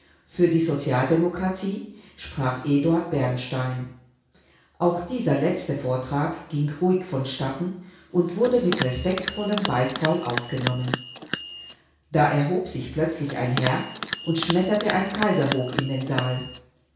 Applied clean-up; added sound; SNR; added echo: none; Bell; 6 dB; reverberation time 0.6 s.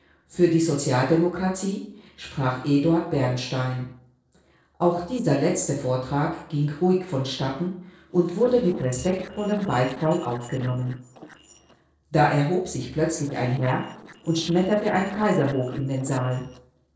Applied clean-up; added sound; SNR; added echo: neural separator model SepFormer DNS4.